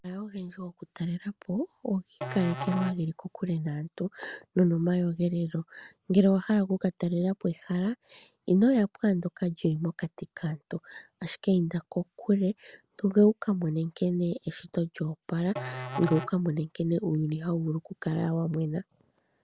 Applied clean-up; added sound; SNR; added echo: none; Musical instrument; 12 dB; none.